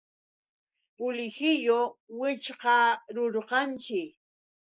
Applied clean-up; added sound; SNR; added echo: neural mask model Resemble Enhance denoiser.